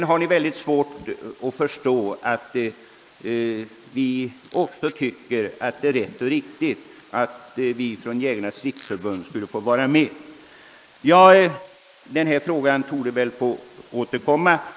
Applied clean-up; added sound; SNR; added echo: neural mask model Resemble Enhance denoiser.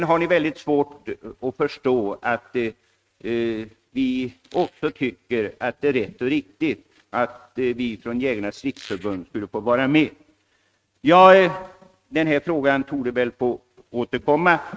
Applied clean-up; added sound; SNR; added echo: neural mask model RNNoise.